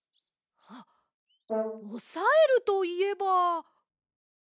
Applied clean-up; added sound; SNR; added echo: neural mask model RNNoise.